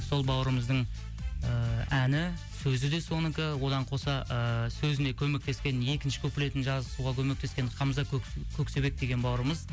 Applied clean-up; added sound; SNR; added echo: none; none; none; none.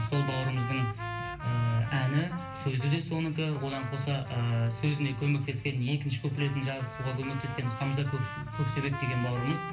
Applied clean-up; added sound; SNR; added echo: none; Trumpet; 11 dB; reverberation time 0.3 s.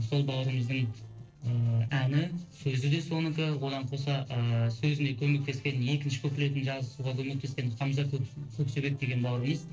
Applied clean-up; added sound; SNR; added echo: neural separator model SepFormer DNS4.